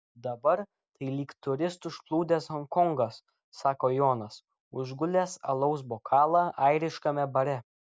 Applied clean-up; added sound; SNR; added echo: none; none; none; none.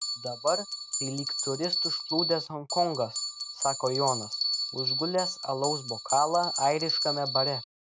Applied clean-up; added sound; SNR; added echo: none; Bell; 2 dB; none.